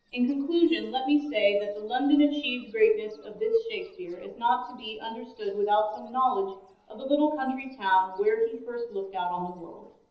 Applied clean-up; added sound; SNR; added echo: neural separator model SepFormer DNS4.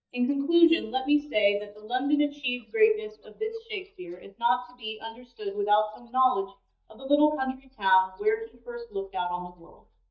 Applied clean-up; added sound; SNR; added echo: neural mask model DeepFilterNet 3.